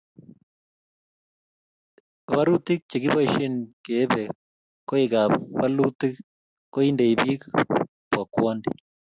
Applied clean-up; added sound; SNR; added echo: none; none; none; none.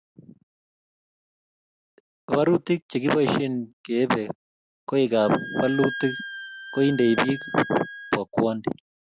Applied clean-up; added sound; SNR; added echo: none; Wind instrument, woodwind instrument; 11 dB; none.